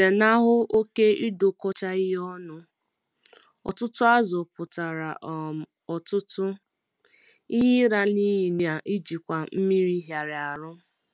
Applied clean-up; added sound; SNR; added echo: none; none; none; none.